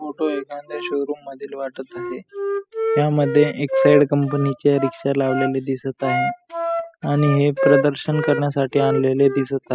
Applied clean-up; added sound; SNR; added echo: classical method spectral subtraction.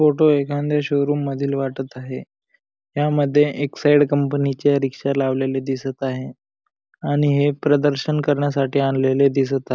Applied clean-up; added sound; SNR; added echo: none; none; none; none.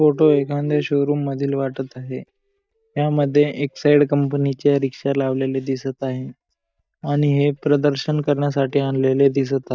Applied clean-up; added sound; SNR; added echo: neural mask model DeepFilterNet 3.